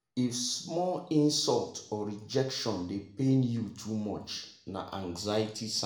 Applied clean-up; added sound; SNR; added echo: none; none; none; reverberation time 0.6 s.